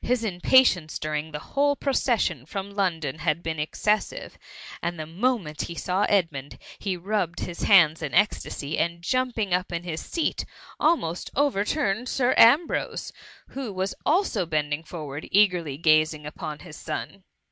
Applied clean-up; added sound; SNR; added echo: none; none; none; none.